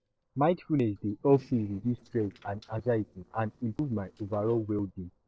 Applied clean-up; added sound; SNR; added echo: neural separator model SepFormer DNS4.